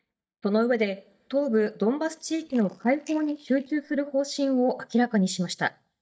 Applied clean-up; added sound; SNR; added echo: neural mask model DeepFilterNet 3.